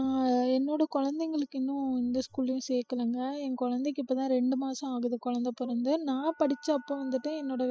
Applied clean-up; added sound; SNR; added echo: classical method spectral subtraction.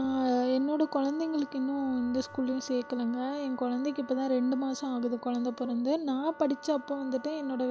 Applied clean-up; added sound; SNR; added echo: none; Wind instrument, woodwind instrument; 18 dB; none.